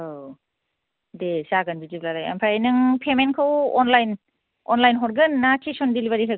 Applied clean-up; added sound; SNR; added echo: none; none; none; none.